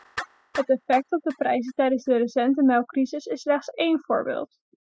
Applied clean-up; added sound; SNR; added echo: classical method spectral subtraction.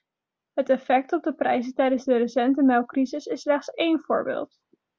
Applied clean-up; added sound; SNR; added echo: none; none; none; none.